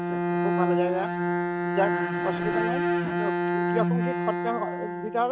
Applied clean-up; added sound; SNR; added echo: neural mask model RNNoise.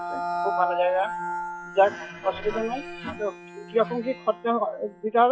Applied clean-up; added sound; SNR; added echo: classical method log-MMSE.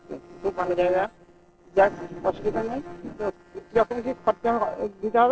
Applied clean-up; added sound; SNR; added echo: neural separator model SepFormer DNS4.